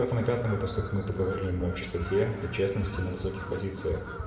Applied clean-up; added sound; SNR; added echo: none; Fowl; 15 dB; reverberation time 2.3 s.